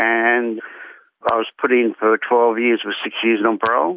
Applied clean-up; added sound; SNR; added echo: none; none; none; none.